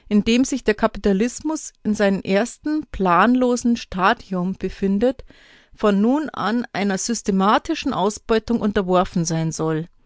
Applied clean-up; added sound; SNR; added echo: none; none; none; none.